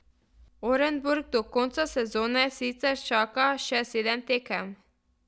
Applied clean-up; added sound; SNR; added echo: none; none; none; none.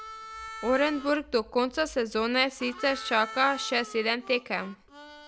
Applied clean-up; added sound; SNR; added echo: none; Harmonica; 15 dB; none.